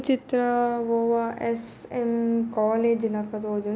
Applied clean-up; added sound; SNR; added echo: none; none; none; none.